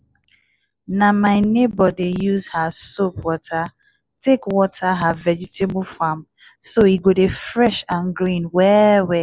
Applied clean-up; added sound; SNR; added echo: none; none; none; none.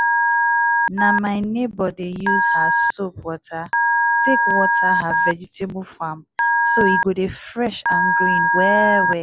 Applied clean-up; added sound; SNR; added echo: none; Telephone; -5 dB; none.